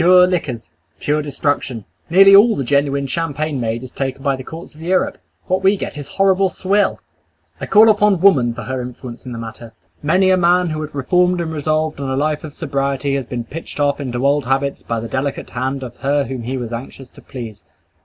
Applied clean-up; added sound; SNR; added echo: none; none; none; none.